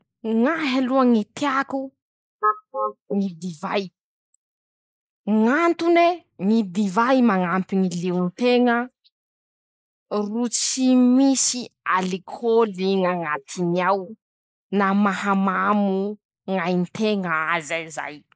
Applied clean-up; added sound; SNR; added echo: neural mask model Resemble Enhance denoiser.